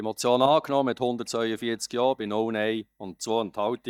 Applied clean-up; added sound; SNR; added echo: neural mask model DeepFilterNet 3.